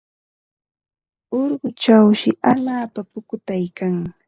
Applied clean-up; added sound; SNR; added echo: neural mask model Resemble Enhance denoiser.